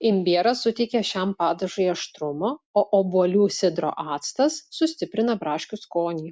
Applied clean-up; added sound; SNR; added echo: none; none; none; none.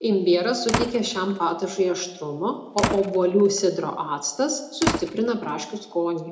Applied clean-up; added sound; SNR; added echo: none; Slam; 9 dB; reverberation time 0.6 s.